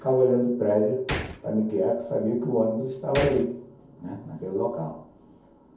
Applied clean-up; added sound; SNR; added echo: none; Gunshot, gunfire; 11 dB; reverberation time 0.6 s.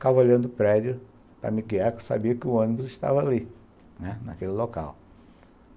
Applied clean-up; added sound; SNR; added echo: none; none; none; none.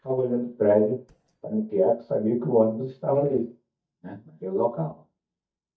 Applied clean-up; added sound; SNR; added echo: neural mask model DeepFilterNet 3.